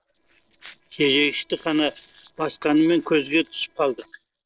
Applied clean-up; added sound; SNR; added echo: neural separator model SepFormer DNS4.